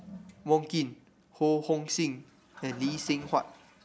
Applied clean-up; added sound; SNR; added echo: none; Toilet flush; 20 dB; none.